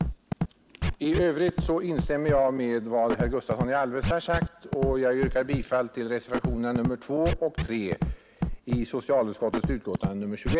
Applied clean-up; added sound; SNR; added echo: none; Scratching (performance technique); 4 dB; none.